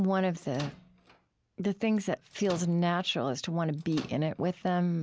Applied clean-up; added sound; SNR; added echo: none; Microwave oven; 18 dB; none.